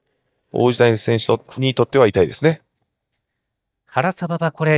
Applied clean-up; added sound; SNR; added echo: neural mask model DeepFilterNet 3.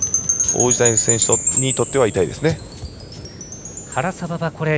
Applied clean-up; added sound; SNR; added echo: none; Wind chime / Percussion; 0 dB; none.